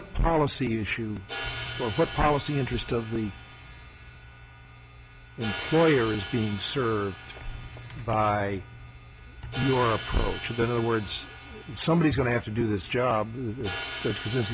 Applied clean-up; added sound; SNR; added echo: none; Crash cymbal; 13 dB; none.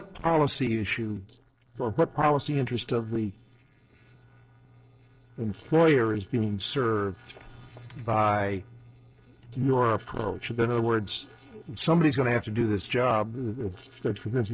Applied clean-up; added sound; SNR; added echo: neural separator model SepFormer DNS4.